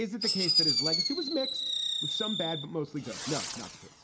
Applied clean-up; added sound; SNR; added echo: none; Fireworks; -4 dB; reverberation time 1.2 s.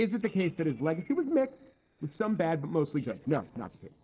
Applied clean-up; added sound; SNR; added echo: neural separator model SepFormer DNS4.